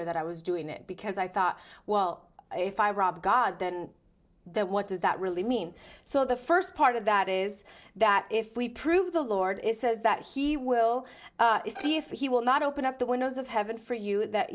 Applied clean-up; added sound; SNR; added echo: neural separator model SepFormer DNS4.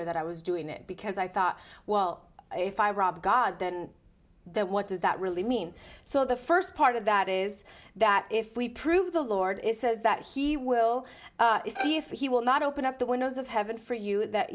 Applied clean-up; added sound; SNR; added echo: none; Bowed string instrument; 11 dB; none.